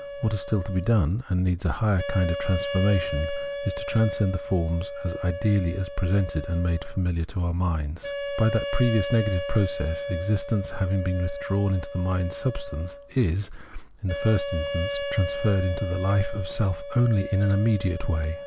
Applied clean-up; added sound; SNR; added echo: none; Wind instrument, woodwind instrument; 9 dB; none.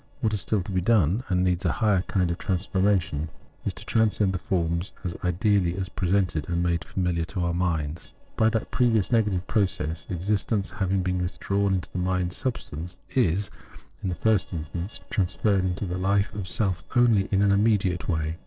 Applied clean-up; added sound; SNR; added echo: neural separator model SepFormer DNS4.